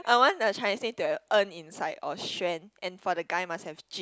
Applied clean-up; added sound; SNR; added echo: none; none; none; none.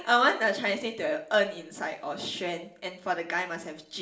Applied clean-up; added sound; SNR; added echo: none; none; none; reverberation time 0.5 s.